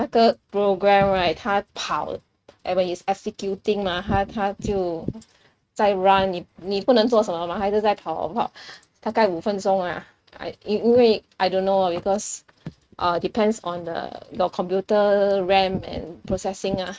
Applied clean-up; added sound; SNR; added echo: neural mask model RNNoise.